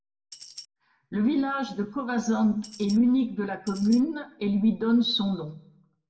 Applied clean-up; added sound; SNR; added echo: none; Tambourine; 17 dB; reverberation time 0.5 s.